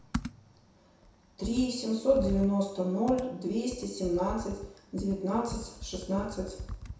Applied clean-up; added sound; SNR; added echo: none; Computer keyboard; 11 dB; reverberation time 0.7 s.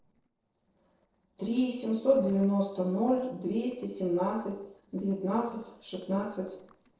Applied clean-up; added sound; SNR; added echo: neural separator model SepFormer DNS4.